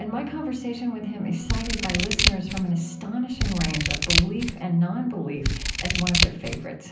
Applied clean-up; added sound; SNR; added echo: none; Scissors; -3 dB; reverberation time 0.6 s.